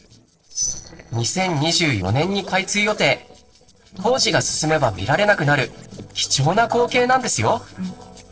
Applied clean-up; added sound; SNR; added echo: neural separator model SepFormer DNS4.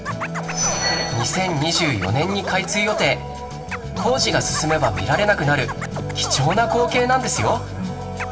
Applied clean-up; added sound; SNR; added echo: none; Scratching (performance technique); 11 dB; reverberation time 1.8 s.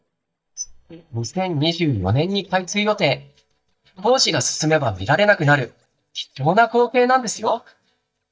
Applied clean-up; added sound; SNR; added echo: neural mask model DeepFilterNet 3.